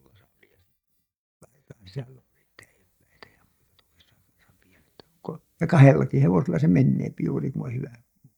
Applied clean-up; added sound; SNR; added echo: neural mask model DeepFilterNet 3.